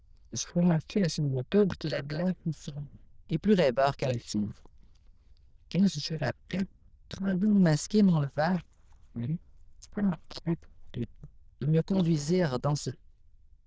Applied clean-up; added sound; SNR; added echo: neural diffusion model UNIVERSE++.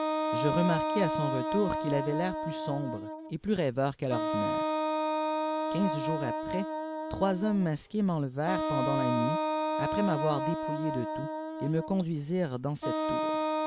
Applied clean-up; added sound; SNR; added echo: none; Wind instrument, woodwind instrument; 0 dB; none.